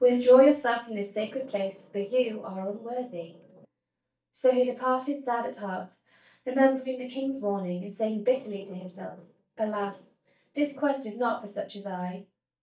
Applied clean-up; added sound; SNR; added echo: neural mask model DeepFilterNet 3.